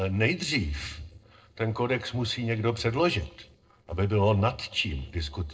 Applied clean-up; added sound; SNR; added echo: neural separator model SepFormer DNS4.